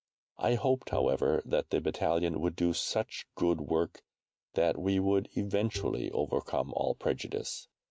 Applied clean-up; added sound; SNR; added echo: neural mask model RNNoise.